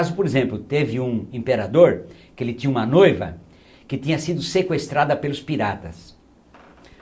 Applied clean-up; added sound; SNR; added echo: none; none; none; none.